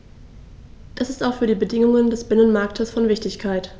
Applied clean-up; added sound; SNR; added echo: none; none; none; none.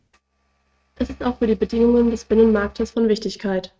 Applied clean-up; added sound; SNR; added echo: neural mask model RNNoise.